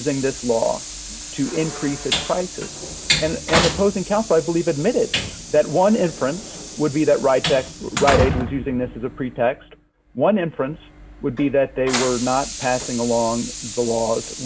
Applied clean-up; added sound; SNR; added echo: none; Train; 6 dB; none.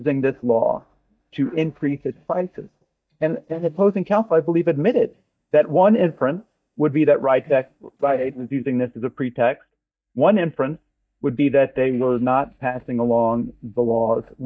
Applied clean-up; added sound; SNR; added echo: neural mask model DeepFilterNet 3.